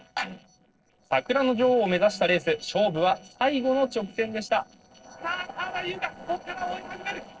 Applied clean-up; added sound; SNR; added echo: neural separator model SepFormer DNS4.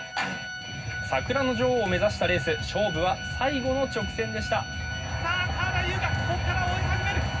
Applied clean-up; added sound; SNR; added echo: none; Organ; 9 dB; reverberation time 0.4 s.